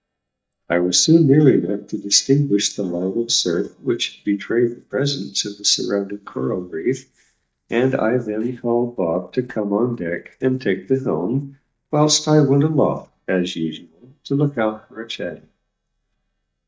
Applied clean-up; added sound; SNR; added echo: neural mask model DeepFilterNet 3.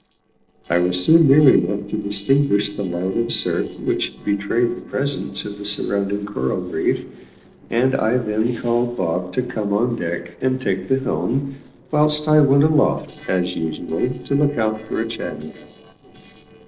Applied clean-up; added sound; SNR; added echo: neural separator model SepFormer DNS4.